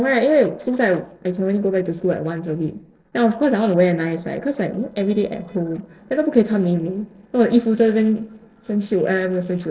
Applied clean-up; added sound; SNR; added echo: neural separator model SepFormer DNS4.